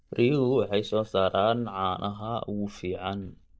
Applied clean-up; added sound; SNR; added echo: neural mask model DeepFilterNet 3.